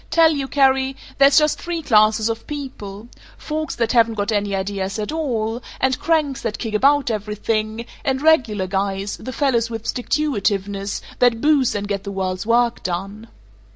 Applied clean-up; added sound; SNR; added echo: none; none; none; none.